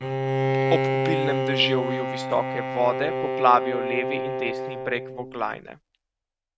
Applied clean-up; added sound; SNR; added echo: neural mask model RNNoise.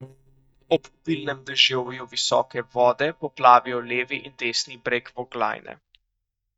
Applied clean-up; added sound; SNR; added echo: neural mask model DeepFilterNet 3.